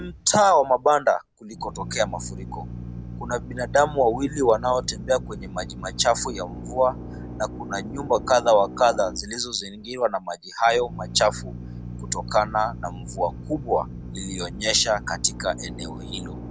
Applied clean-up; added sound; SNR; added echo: none; Drill; 12 dB; none.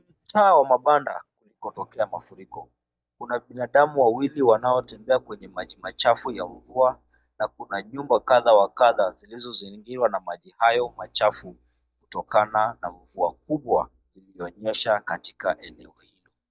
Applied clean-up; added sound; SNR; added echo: neural mask model DeepFilterNet 3.